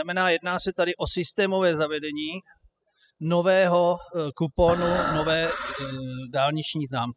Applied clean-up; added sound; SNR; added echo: classical method spectral subtraction.